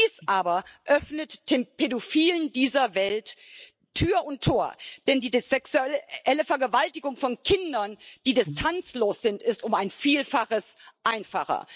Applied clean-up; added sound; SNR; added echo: neural mask model Resemble Enhance denoiser.